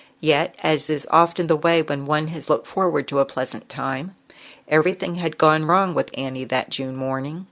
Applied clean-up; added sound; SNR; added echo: none; none; none; none.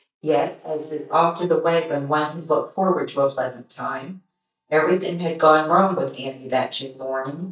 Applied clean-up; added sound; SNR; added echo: neural mask model DeepFilterNet 3.